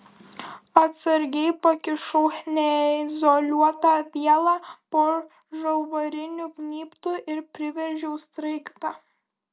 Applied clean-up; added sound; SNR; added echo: none; none; none; none.